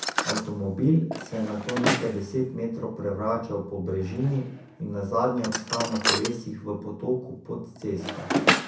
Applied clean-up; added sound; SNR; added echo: none; Drawer open or close; 3 dB; reverberation time 0.6 s.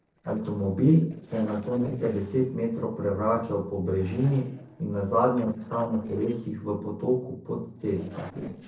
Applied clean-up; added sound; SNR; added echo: neural separator model SepFormer DNS4.